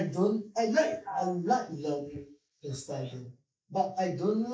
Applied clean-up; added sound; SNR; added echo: neural mask model Resemble Enhance denoiser.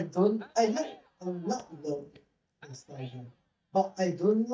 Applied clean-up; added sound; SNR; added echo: neural mask model DeepFilterNet 3.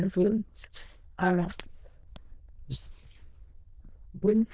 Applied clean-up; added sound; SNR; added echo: neural diffusion model UNIVERSE++.